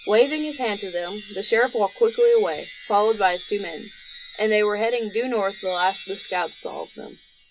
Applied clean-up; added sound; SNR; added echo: none; Wind chime; 18 dB; none.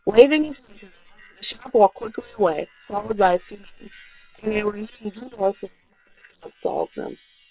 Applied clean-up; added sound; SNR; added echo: neural separator model SepFormer WHAM!.